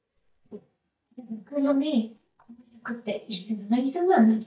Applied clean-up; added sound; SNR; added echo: neural mask model DeepFilterNet 3.